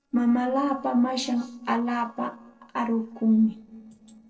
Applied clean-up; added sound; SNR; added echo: neural separator model SepFormer DNS4.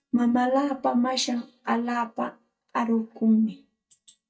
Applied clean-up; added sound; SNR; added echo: neural mask model DeepFilterNet 3.